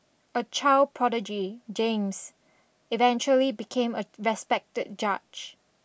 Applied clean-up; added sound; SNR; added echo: none; none; none; none.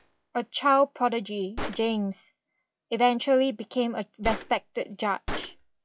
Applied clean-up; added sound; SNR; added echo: classical method log-MMSE.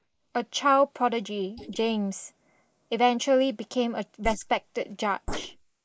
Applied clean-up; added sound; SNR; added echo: neural mask model Resemble Enhance denoiser.